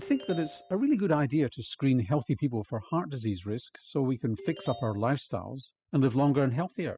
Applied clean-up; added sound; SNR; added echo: classical method spectral subtraction.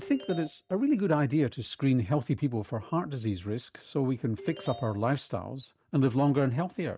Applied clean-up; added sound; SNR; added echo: neural mask model RNNoise.